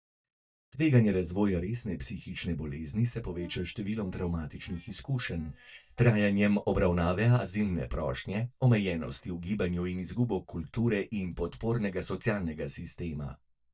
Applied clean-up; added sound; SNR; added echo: neural mask model DeepFilterNet 3.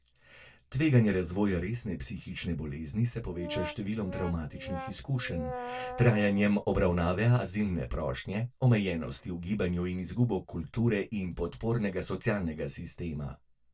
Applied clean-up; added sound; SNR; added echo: none; Brass instrument; 11 dB; reverberation time 0.1 s.